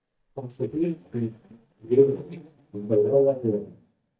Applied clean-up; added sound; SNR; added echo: neural mask model DeepFilterNet 3.